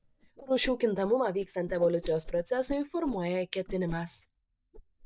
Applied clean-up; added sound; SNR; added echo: neural mask model DeepFilterNet 3.